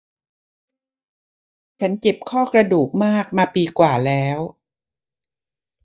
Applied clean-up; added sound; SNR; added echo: neural mask model DeepFilterNet 3.